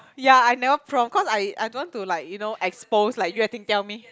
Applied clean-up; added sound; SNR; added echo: none; none; none; none.